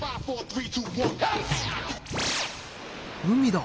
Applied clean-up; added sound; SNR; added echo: none; Thunder; 20 dB; none.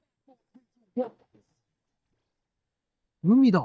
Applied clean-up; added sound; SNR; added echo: neural mask model DeepFilterNet 3.